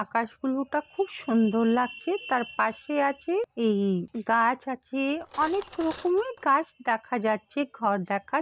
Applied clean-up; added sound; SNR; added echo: none; Cutlery, silverware; 16 dB; none.